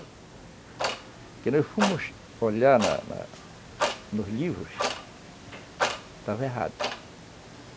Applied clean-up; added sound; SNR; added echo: none; Clock; 5 dB; none.